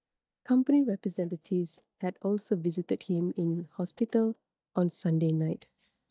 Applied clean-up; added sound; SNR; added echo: neural mask model DeepFilterNet 3.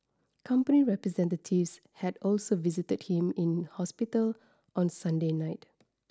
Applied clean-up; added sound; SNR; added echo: none; none; none; none.